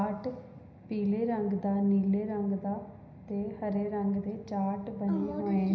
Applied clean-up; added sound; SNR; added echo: none; none; none; reverberation time 0.9 s.